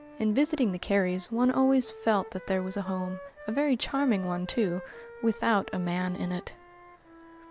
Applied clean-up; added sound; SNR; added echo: none; Wind instrument, woodwind instrument; 18 dB; none.